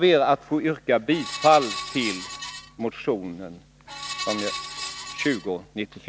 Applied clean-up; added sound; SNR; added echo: none; Screech; 9 dB; none.